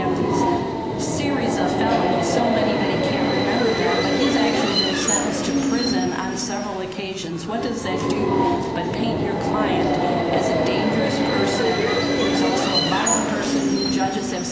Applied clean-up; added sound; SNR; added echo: none; Subway, metro, underground; -5 dB; none.